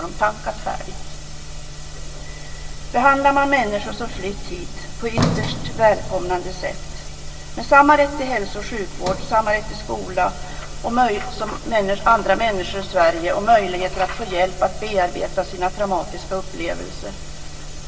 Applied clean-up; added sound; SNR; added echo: none; Sliding door; 14 dB; reverberation time 3.0 s.